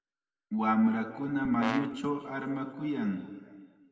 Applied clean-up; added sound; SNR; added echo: none; Brass instrument; 7 dB; reverberation time 1.8 s.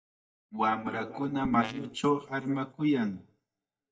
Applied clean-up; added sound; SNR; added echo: neural mask model DeepFilterNet 3.